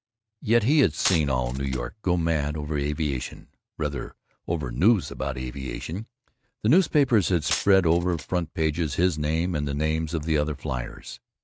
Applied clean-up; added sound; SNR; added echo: neural mask model RNNoise.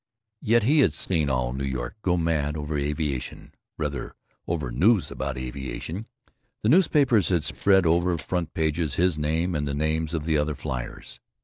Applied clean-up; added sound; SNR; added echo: neural separator model SepFormer DNS4.